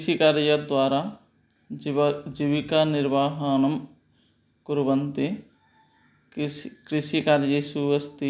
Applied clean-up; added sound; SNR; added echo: none; none; none; none.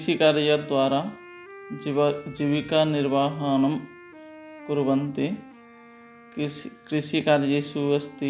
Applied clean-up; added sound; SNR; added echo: none; Wind instrument, woodwind instrument; 20 dB; none.